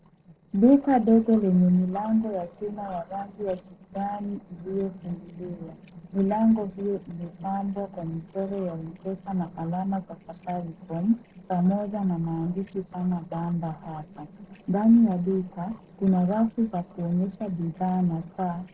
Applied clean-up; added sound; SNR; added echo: neural separator model SepFormer DNS4.